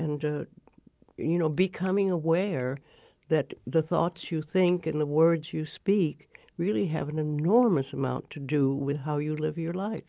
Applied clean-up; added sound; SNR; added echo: none; none; none; none.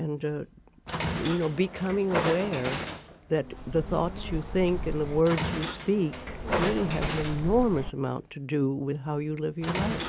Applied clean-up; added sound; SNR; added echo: none; Train + Bird; 5 dB; none.